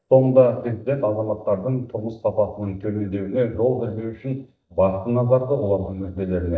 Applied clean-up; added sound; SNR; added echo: neural mask model DeepFilterNet 3.